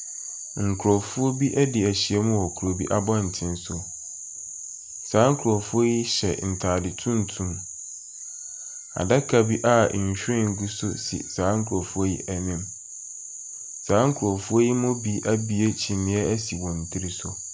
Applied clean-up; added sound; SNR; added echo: none; none; none; none.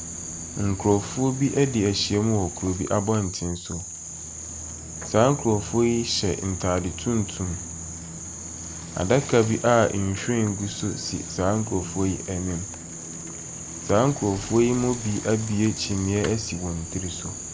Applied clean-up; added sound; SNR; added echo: none; Bicycle; 15 dB; none.